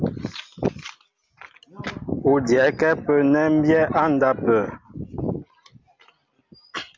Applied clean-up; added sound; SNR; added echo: none; none; none; none.